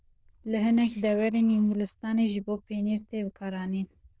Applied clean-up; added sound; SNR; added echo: neural diffusion model UNIVERSE++.